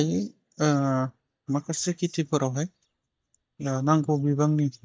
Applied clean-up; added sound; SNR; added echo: neural mask model DeepFilterNet 3.